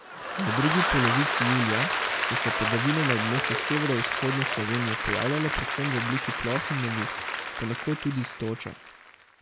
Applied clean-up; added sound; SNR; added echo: none; Applause / Crowd; 0 dB; none.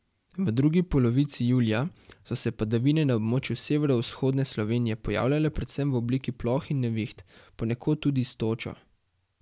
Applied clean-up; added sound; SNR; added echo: none; none; none; none.